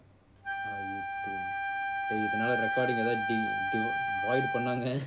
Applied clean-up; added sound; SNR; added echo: none; Wind instrument, woodwind instrument; -2 dB; none.